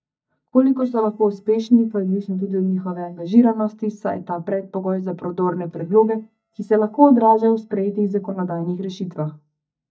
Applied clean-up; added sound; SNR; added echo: neural mask model DeepFilterNet 3.